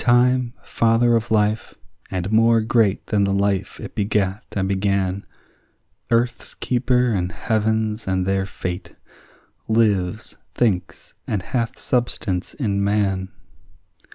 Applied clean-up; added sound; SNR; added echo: none; none; none; none.